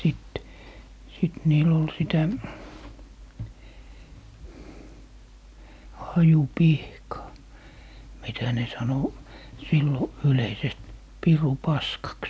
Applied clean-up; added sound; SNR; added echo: none; none; none; none.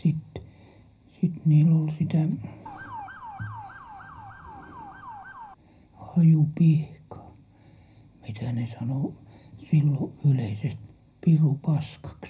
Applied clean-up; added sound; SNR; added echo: none; Motor vehicle (road) / Siren; 16 dB; reverberation time 0.4 s.